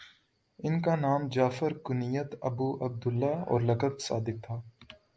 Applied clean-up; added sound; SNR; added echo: none; none; none; none.